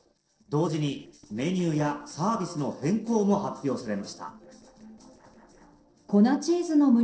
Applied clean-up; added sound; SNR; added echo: neural separator model SepFormer DNS4.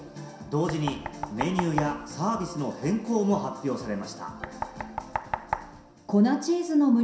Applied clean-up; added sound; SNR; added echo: none; Knock; 10 dB; reverberation time 0.7 s.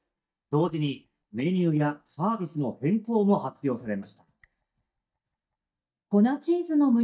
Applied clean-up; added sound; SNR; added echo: neural mask model DeepFilterNet 3.